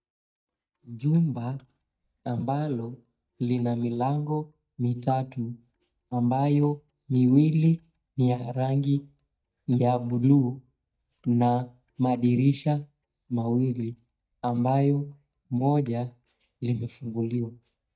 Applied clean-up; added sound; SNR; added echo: neural mask model DeepFilterNet 3.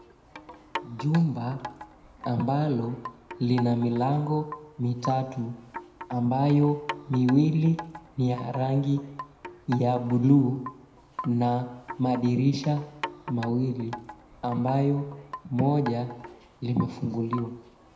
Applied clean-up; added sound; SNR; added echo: none; Wind chime; 15 dB; reverberation time 0.8 s.